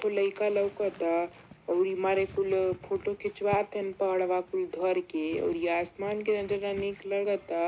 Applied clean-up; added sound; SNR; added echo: none; none; none; none.